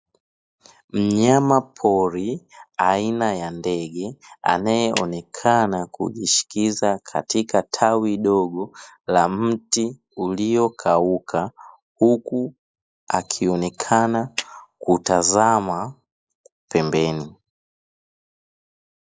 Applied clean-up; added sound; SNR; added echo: classical method log-MMSE.